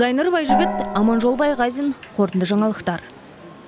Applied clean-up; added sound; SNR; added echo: none; Gong; 2 dB; none.